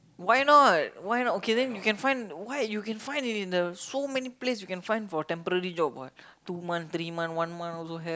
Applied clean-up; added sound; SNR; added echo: none; none; none; none.